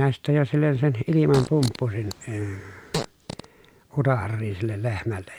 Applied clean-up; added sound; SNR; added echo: none; Fart; 11 dB; none.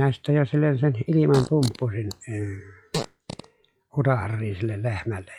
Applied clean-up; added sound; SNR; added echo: classical method log-MMSE.